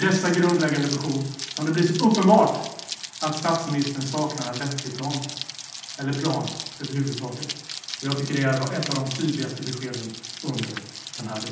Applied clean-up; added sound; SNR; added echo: none; Rain; 10 dB; reverberation time 0.8 s.